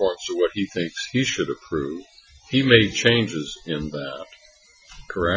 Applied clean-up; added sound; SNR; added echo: classical method Wiener filter.